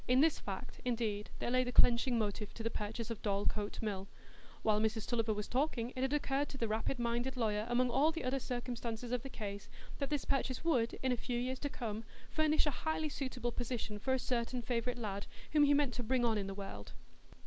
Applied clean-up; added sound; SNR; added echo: none; none; none; none.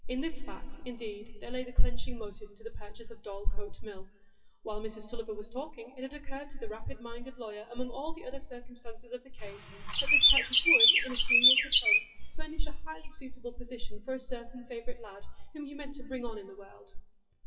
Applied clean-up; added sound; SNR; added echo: classical method WPE with log-MMSE.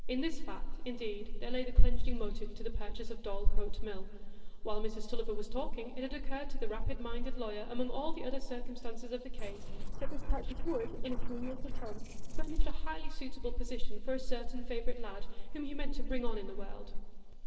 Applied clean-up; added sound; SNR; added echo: neural separator model SepFormer DNS4.